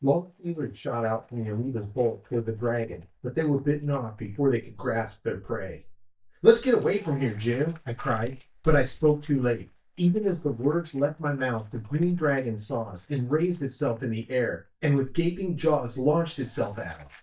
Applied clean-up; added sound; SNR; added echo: neural mask model DeepFilterNet 3.